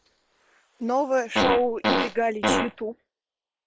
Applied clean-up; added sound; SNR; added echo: neural mask model Resemble Enhance denoiser.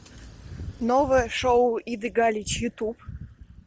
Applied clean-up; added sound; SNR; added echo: none; none; none; none.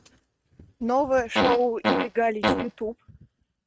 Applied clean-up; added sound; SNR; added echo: neural mask model RNNoise.